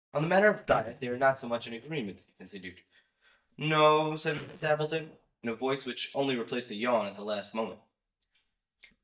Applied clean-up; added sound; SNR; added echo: neural mask model DeepFilterNet 3.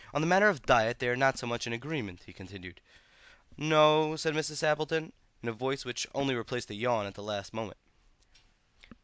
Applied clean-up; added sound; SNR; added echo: none; none; none; none.